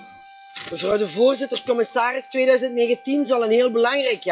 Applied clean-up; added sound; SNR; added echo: classical method log-MMSE.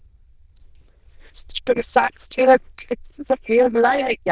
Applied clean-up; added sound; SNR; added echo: neural diffusion model UNIVERSE++.